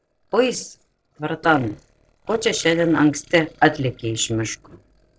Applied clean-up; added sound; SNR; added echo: neural separator model SepFormer DNS4.